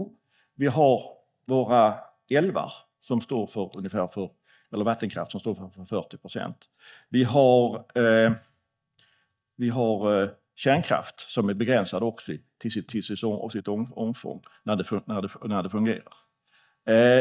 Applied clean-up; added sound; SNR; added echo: neural mask model DeepFilterNet 3.